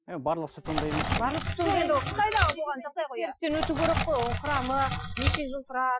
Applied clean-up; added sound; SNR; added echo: classical method Wiener filter.